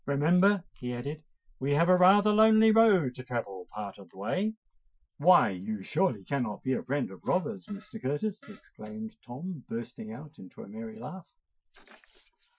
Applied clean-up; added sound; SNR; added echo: classical method Wiener filter.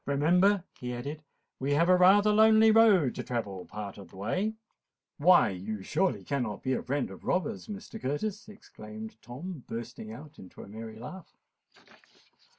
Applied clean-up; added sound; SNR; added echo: none; none; none; none.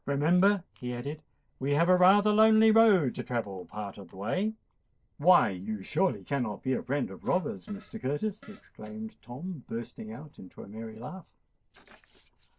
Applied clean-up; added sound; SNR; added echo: neural separator model SepFormer DNS4.